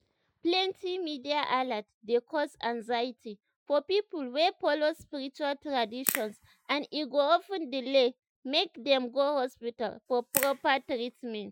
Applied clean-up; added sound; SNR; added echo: classical method Wiener filter.